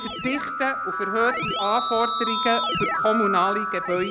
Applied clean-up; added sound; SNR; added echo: none; Keyboard (musical); 1 dB; none.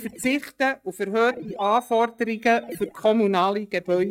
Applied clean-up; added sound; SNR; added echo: neural mask model DeepFilterNet 3.